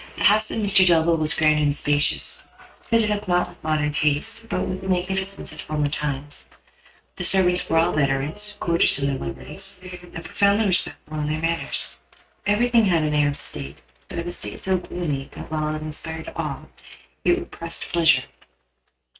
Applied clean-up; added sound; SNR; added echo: neural mask model RNNoise.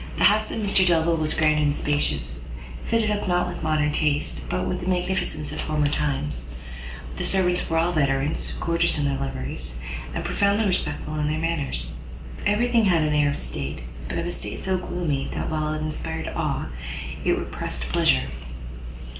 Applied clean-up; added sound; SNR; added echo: none; none; none; none.